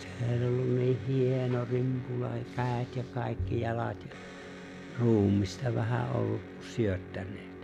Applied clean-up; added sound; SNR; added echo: none; Electric guitar; 14 dB; none.